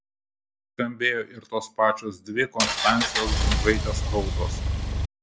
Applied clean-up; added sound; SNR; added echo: none; Engine; -3 dB; none.